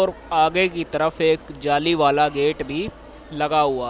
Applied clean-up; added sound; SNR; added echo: none; none; none; none.